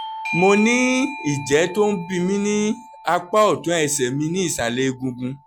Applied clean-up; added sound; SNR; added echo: none; Bell / Doorbell; 13 dB; none.